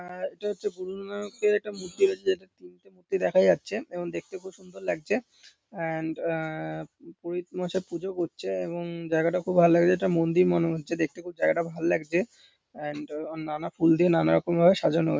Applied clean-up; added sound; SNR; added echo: none; none; none; none.